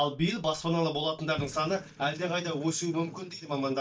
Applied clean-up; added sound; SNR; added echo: neural mask model DeepFilterNet 3.